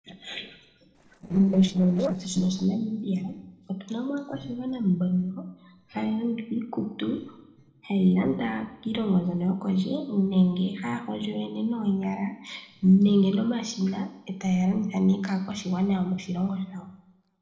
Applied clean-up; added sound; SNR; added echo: neural separator model SepFormer DNS4.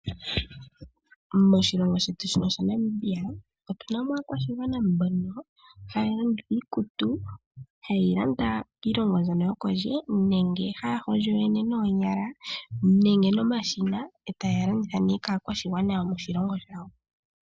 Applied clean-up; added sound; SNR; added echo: none; none; none; none.